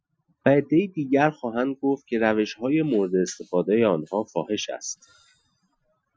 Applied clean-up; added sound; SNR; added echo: classical method Wiener filter.